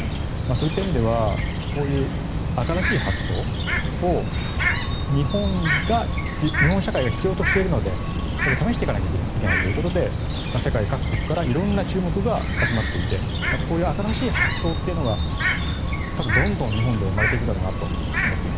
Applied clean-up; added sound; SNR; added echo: none; Bird; -2 dB; none.